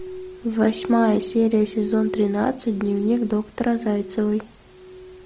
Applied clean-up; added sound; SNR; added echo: none; Glass; 13 dB; none.